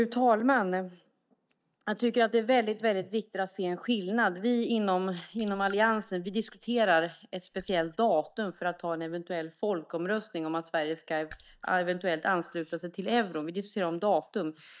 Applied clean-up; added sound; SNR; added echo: neural mask model DeepFilterNet 3.